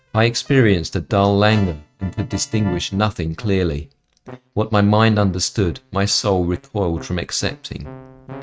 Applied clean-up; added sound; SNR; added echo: neural mask model RNNoise.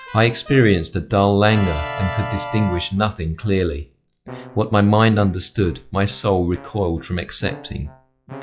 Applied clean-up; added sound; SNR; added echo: classical method log-MMSE.